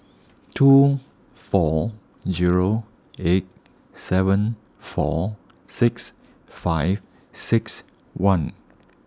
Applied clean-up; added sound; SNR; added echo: none; none; none; none.